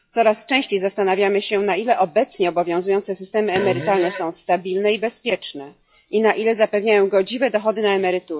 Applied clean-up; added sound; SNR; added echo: classical method log-MMSE.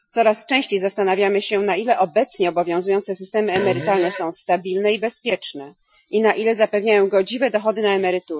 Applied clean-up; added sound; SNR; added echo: classical method Wiener filter.